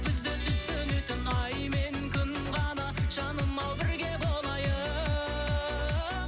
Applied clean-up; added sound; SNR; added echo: none; Guitar; 18 dB; none.